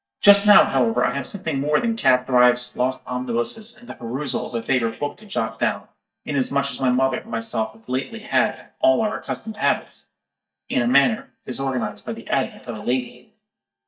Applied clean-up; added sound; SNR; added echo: neural mask model DeepFilterNet 3.